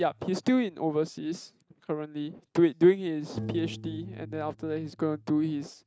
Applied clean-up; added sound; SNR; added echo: neural mask model RNNoise.